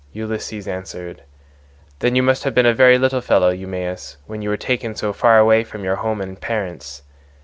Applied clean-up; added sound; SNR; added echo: none; none; none; none.